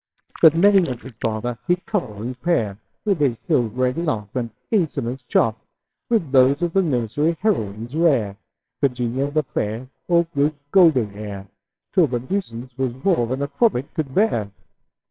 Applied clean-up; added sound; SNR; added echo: neural separator model SepFormer WHAMR!.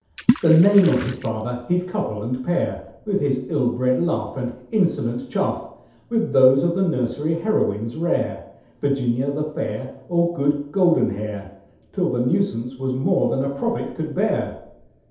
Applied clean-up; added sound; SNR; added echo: none; Water / Splash, splatter; 5 dB; reverberation time 0.8 s.